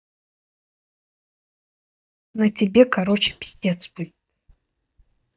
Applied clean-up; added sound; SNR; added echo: neural mask model DeepFilterNet 3.